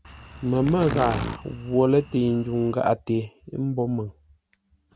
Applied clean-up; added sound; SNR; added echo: none; Insect; 10 dB; none.